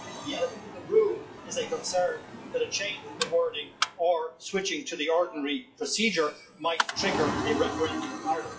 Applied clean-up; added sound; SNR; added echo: classical method WPE with log-MMSE.